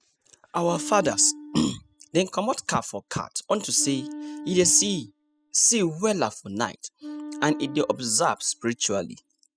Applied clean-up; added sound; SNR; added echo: classical method spectral subtraction.